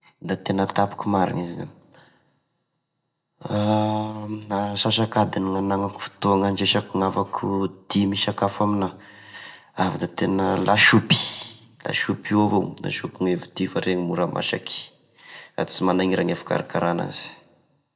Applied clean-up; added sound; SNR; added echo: none; none; none; reverberation time 0.4 s.